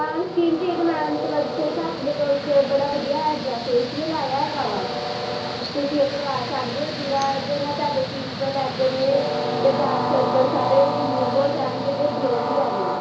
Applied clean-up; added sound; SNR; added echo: none; Train; 3 dB; reverberation time 0.8 s.